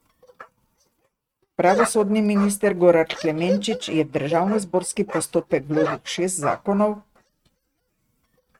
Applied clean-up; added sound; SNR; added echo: neural mask model RNNoise.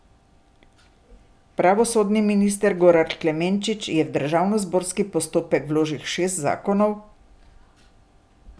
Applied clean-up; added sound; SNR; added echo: none; none; none; none.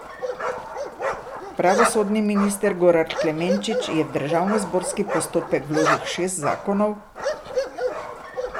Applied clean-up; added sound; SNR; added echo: none; Bark; 4 dB; none.